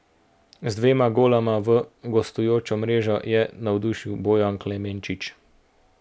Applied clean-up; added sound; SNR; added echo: none; none; none; none.